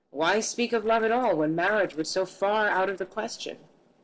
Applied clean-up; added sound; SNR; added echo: neural separator model SepFormer DNS4.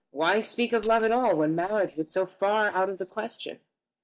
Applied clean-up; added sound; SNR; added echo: neural mask model DeepFilterNet 3.